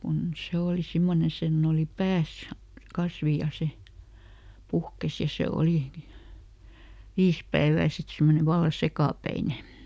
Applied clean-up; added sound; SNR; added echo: none; none; none; none.